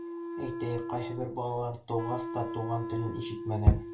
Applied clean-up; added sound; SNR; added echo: none; Wind instrument, woodwind instrument; 6 dB; reverberation time 0.2 s.